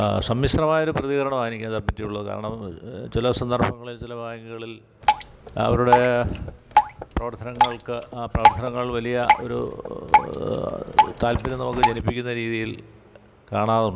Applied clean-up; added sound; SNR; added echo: none; Drip; 1 dB; none.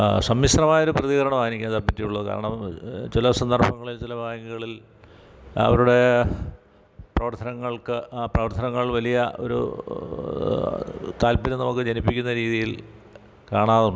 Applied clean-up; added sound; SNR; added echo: none; none; none; none.